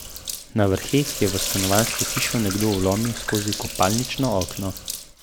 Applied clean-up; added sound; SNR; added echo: none; Sink (filling or washing); 6 dB; none.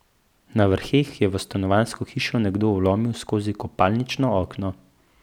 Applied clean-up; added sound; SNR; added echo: none; none; none; none.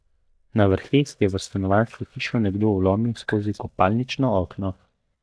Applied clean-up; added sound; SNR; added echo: neural mask model DeepFilterNet 3.